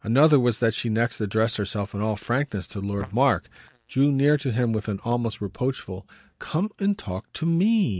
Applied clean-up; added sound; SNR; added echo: neural mask model DeepFilterNet 3.